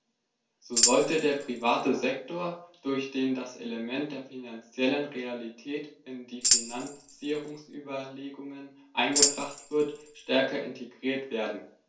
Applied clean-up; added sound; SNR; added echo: none; Tambourine; -2 dB; reverberation time 0.2 s.